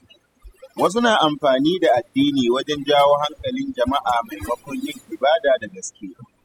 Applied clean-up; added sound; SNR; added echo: classical method spectral subtraction.